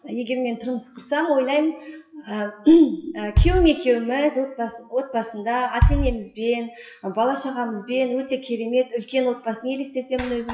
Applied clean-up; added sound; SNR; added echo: classical method WPE with log-MMSE.